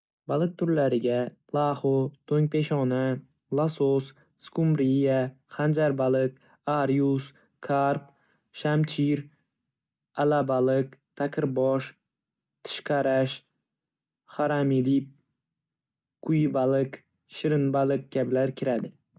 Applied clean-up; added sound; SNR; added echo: none; none; none; none.